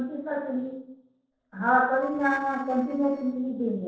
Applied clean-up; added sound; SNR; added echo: neural separator model SepFormer DNS4.